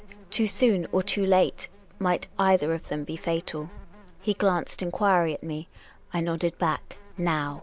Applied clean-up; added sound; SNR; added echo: none; Insect; 19 dB; none.